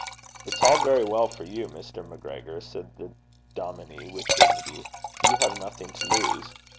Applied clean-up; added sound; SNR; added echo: none; Liquid; -2 dB; none.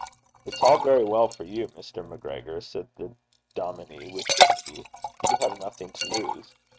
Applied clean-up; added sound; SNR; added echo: neural mask model RNNoise.